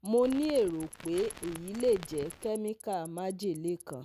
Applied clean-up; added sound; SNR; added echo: none; Crackle + Tick-tock; 17 dB; none.